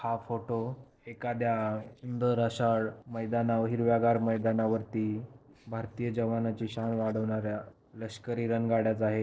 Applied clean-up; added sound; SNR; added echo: neural separator model SepFormer DNS4.